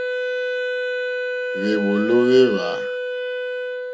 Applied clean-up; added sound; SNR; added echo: none; Wind instrument, woodwind instrument; 2 dB; none.